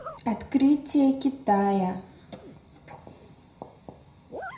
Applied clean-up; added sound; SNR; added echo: none; Zipper (clothing); 20 dB; reverberation time 0.5 s.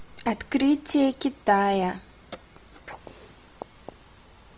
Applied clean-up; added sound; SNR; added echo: none; none; none; none.